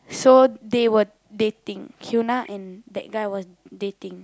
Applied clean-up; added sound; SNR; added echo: none; none; none; none.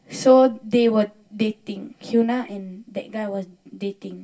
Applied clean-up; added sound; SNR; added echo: none; none; none; reverberation time 0.2 s.